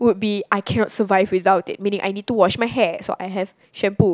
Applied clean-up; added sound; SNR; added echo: none; none; none; none.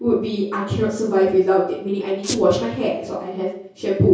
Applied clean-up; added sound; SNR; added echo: none; Squeak; 11 dB; reverberation time 0.6 s.